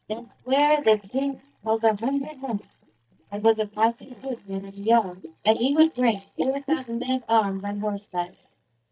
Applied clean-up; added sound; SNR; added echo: neural mask model DeepFilterNet 3.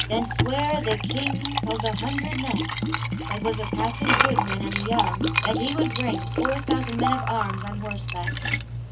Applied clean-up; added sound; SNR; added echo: none; Liquid; -3 dB; reverberation time 0.3 s.